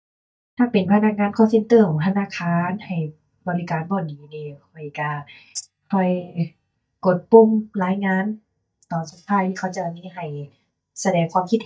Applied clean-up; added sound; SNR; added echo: neural mask model DeepFilterNet 3.